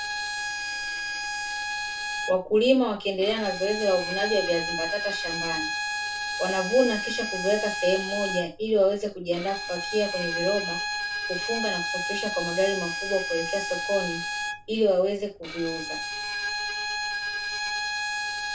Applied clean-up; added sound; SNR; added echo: none; Bowed string instrument; 3 dB; reverberation time 0.2 s.